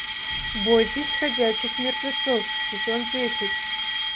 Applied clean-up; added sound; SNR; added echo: none; Alarm; 0 dB; none.